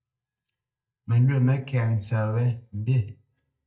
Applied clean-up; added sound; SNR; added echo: neural mask model DeepFilterNet 3.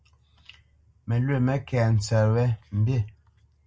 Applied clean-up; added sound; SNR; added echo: none; none; none; none.